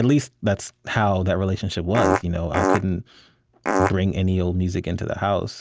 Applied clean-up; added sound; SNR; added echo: none; Fart; -3 dB; none.